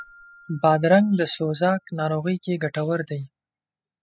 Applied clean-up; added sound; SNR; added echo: classical method spectral subtraction.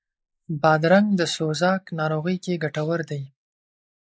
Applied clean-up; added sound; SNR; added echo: neural mask model Resemble Enhance denoiser.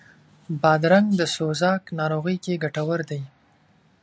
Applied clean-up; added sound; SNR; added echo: none; none; none; none.